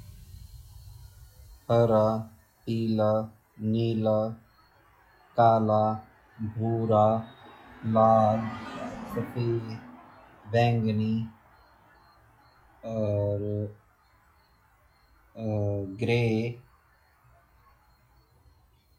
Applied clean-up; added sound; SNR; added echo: classical method log-MMSE.